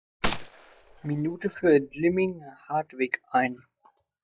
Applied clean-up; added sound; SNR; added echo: classical method log-MMSE.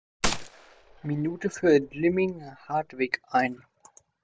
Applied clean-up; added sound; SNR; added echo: none; Gunshot, gunfire; 8 dB; none.